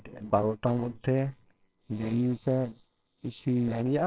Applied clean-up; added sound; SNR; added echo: neural separator model SepFormer WHAMR!.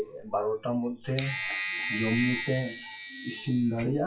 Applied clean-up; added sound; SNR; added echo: classical method WPE with log-MMSE.